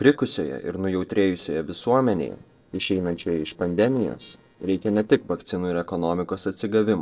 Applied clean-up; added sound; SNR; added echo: neural separator model SepFormer DNS4.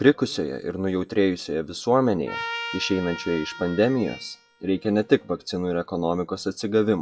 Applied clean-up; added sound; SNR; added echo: classical method WPE with log-MMSE.